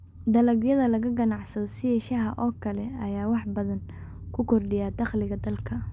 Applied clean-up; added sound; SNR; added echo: none; none; none; none.